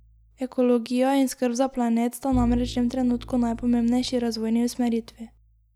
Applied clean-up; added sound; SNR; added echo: none; Bowed string instrument; 15 dB; none.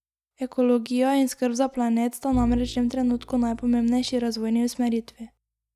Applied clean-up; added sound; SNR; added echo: neural mask model RNNoise.